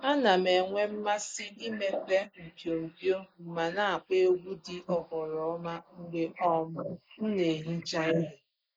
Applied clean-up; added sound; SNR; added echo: neural mask model Resemble Enhance denoiser.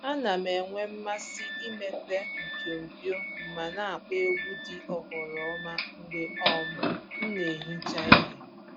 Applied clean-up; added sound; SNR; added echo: none; Doorbell; -2 dB; none.